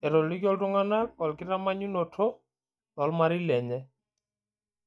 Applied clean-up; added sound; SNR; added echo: neural mask model DeepFilterNet 3.